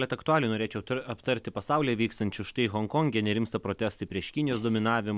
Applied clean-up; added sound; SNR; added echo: none; none; none; none.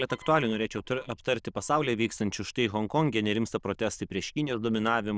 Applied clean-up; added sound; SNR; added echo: neural diffusion model UNIVERSE++.